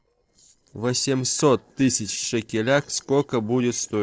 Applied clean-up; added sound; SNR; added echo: neural separator model SepFormer DNS4.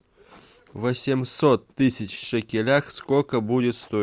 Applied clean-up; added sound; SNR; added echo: none; none; none; none.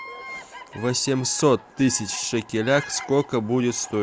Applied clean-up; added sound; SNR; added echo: none; Bird vocalization, bird call, bird song; 16 dB; none.